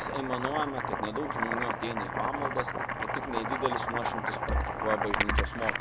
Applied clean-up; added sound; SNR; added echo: none; Boiling + Marimba, xylophone; -4 dB; none.